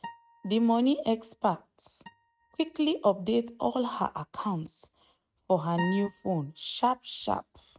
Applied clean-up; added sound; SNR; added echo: neural mask model RNNoise.